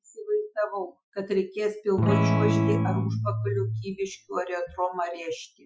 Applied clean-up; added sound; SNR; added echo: classical method Wiener filter.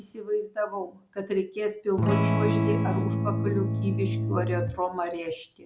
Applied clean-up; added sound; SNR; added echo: none; Electric guitar / Strum; -4 dB; none.